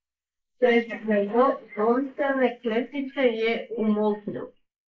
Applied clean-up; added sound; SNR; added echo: neural mask model Resemble Enhance denoiser.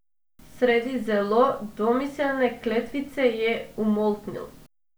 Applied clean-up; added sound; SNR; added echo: none; none; none; none.